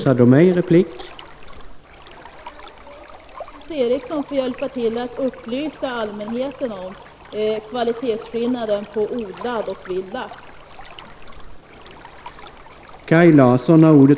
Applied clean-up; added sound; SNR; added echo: none; Stream; 19 dB; none.